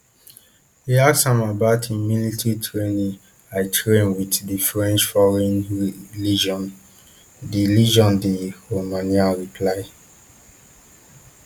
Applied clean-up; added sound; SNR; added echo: none; none; none; none.